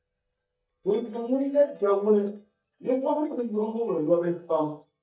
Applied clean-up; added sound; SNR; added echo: neural mask model DeepFilterNet 3.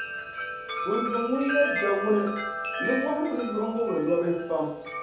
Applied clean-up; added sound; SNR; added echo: none; Wind chime; 5 dB; reverberation time 0.7 s.